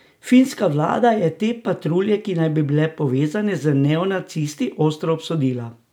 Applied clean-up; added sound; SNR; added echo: none; none; none; none.